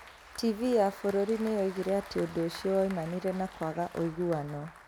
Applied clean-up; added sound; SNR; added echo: none; Applause; 17 dB; none.